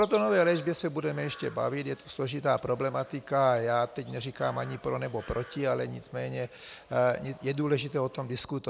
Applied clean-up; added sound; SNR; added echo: none; Chirp, tweet; 19 dB; none.